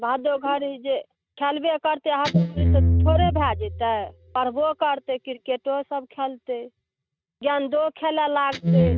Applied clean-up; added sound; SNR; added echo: neural mask model RNNoise.